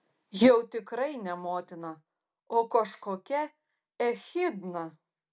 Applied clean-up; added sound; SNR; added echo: none; none; none; none.